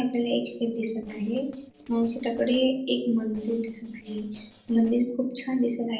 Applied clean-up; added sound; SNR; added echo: neural separator model SepFormer DNS4.